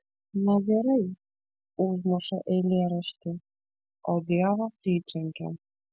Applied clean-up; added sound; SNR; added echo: none; none; none; none.